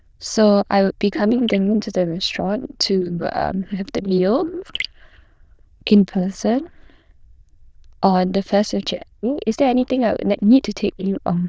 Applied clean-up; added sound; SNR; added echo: neural diffusion model UNIVERSE++.